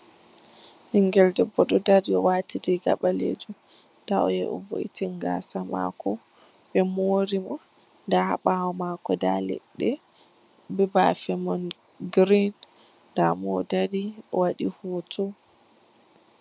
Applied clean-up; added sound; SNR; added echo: none; none; none; none.